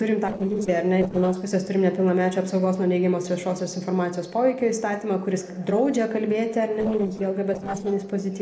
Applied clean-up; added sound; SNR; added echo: neural separator model SepFormer DNS4.